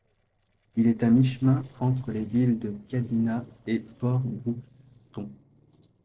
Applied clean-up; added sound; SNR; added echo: neural separator model SepFormer DNS4.